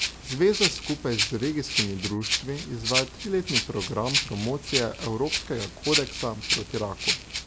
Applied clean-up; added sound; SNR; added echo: none; Rattle (instrument); 1 dB; none.